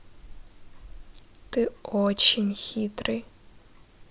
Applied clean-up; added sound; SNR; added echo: none; none; none; none.